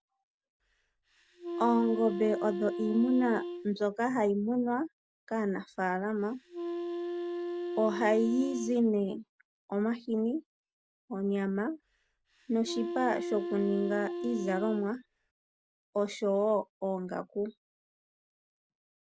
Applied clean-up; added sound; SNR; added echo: none; Wind instrument, woodwind instrument; 6 dB; none.